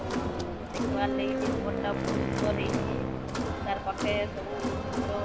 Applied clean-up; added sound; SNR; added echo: none; Wind instrument, woodwind instrument + Crowd; -5 dB; none.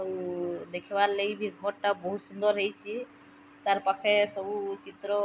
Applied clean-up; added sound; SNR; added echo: none; none; none; none.